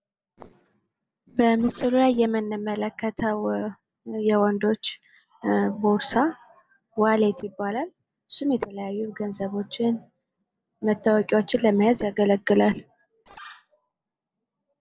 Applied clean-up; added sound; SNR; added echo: neural separator model SepFormer DNS4.